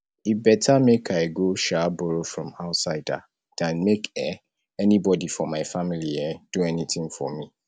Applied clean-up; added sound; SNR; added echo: none; none; none; none.